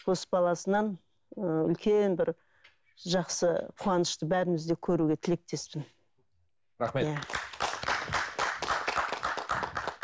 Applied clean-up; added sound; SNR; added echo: none; none; none; none.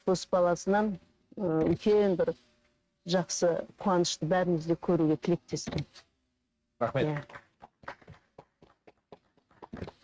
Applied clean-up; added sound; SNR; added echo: neural mask model RNNoise.